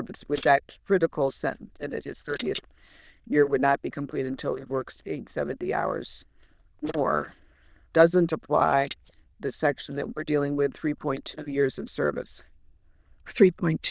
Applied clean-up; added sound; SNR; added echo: neural diffusion model UNIVERSE++.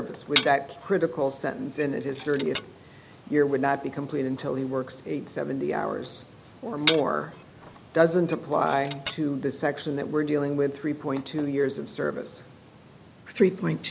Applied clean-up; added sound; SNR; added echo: none; Glass; 4 dB; none.